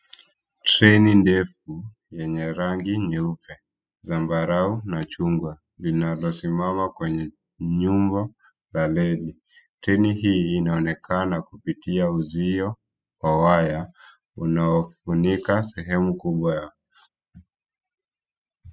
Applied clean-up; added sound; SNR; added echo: classical method spectral subtraction.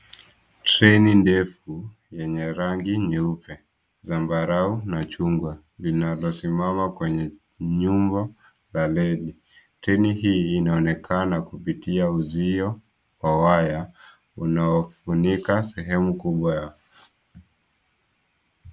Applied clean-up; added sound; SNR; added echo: none; Rattle / Keys jangling; 17 dB; none.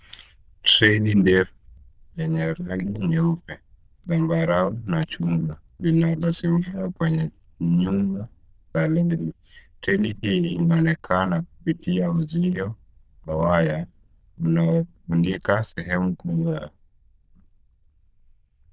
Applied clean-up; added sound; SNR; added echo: neural diffusion model UNIVERSE++.